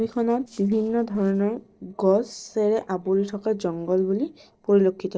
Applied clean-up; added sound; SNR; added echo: neural separator model SepFormer DNS4.